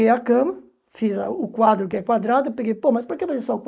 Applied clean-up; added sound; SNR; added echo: neural mask model Resemble Enhance denoiser.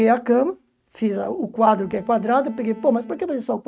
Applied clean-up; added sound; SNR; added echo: neural mask model RNNoise.